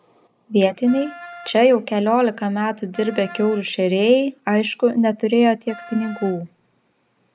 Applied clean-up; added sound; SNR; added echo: none; Wind instrument, woodwind instrument; 20 dB; none.